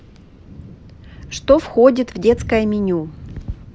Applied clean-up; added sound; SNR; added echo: none; Thunder / Rain; 17 dB; none.